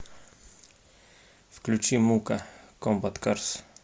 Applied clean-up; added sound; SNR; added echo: none; none; none; none.